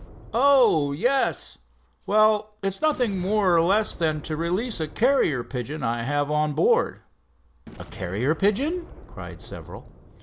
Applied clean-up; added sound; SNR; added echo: none; Boom; 20 dB; none.